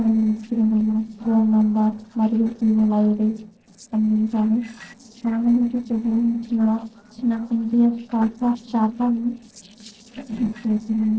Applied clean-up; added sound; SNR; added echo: neural separator model SepFormer DNS4.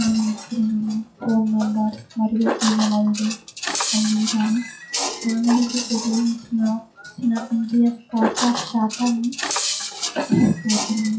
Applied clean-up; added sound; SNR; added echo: classical method WPE with log-MMSE.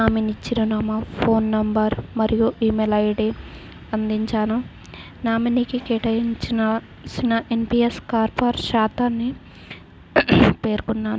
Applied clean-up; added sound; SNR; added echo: none; none; none; none.